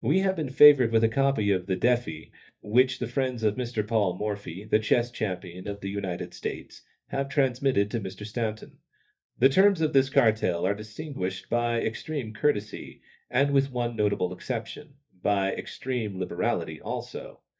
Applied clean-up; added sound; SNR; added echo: neural mask model DeepFilterNet 3.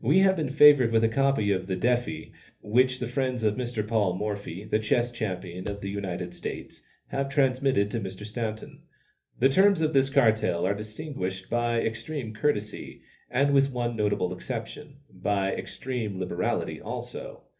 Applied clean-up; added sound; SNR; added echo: none; Thump, thud; 19 dB; reverberation time 0.3 s.